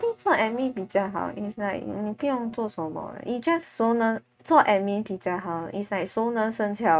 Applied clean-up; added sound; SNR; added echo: neural mask model RNNoise.